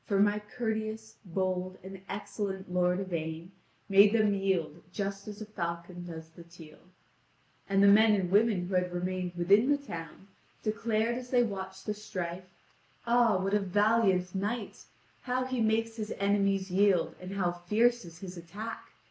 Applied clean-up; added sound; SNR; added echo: none; none; none; none.